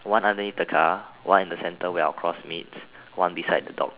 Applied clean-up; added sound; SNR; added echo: none; none; none; none.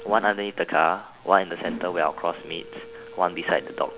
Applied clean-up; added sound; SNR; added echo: none; Mechanisms; 16 dB; none.